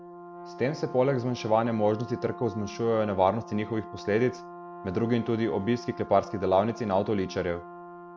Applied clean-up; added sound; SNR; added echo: none; Brass instrument; 15 dB; none.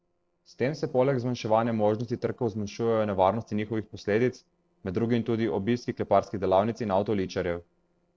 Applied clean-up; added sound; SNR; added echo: neural separator model SepFormer DNS4.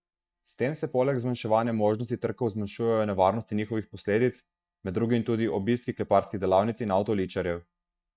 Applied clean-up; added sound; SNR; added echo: neural mask model DeepFilterNet 3.